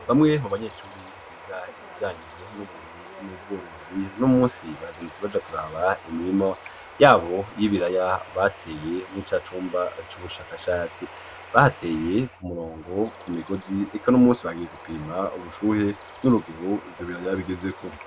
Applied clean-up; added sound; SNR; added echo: none; Bird vocalization, bird call, bird song; 18 dB; none.